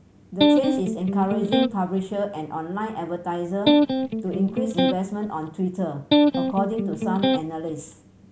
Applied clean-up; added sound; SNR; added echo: none; Electric guitar; -5 dB; none.